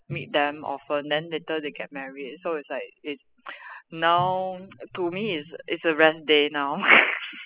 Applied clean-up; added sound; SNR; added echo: classical method spectral subtraction.